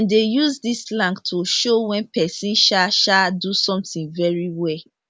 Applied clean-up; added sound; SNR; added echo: none; none; none; none.